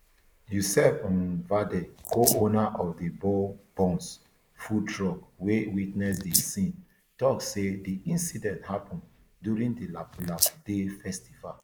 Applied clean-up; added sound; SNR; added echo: neural mask model Resemble Enhance denoiser.